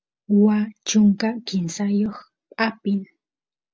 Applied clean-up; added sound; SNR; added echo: none; none; none; none.